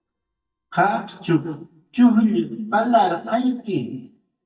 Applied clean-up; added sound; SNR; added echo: neural mask model DeepFilterNet 3.